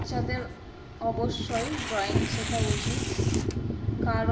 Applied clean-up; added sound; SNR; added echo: none; Tearing; 10 dB; reverberation time 0.8 s.